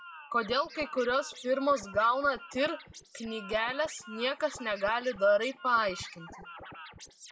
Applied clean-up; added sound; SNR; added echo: classical method WPE with log-MMSE.